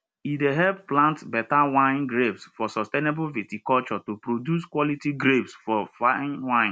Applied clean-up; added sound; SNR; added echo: none; none; none; none.